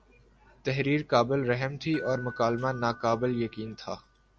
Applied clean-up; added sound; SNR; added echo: none; Door / Bell; 20 dB; none.